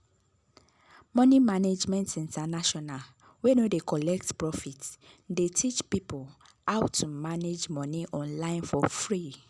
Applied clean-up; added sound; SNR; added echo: none; none; none; none.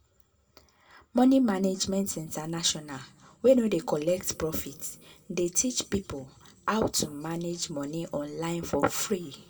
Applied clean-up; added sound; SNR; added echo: none; none; none; reverberation time 1.2 s.